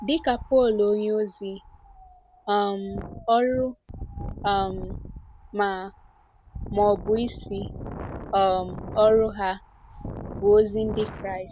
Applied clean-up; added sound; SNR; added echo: none; Wind; 13 dB; none.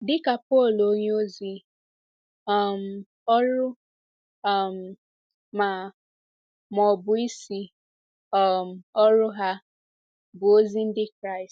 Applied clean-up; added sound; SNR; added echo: none; none; none; none.